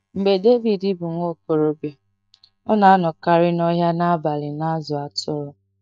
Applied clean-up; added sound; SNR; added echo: neural mask model DeepFilterNet 3.